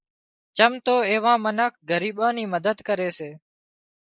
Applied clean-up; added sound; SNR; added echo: neural mask model Resemble Enhance denoiser.